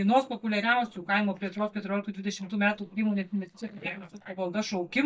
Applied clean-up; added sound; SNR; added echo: neural mask model DeepFilterNet 3.